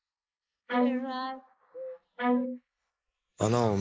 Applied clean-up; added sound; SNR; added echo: neural mask model Resemble Enhance denoiser.